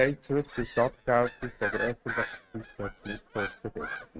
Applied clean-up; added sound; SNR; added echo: neural mask model RNNoise.